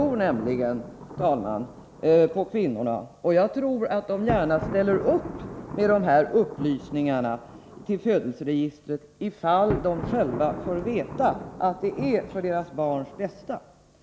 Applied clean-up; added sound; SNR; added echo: none; Thunder; 12 dB; none.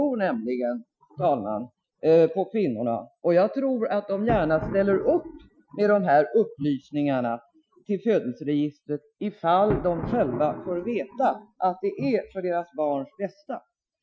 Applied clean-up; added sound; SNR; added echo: classical method Wiener filter.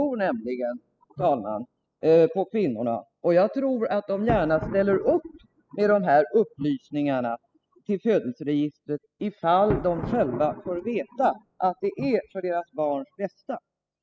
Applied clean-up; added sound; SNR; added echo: classical method spectral subtraction.